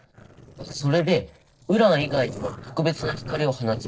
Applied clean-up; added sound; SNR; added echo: neural separator model SepFormer DNS4.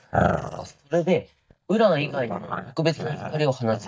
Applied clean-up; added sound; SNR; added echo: neural mask model DeepFilterNet 3.